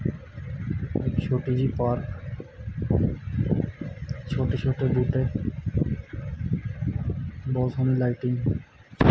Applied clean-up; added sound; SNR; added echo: none; none; none; none.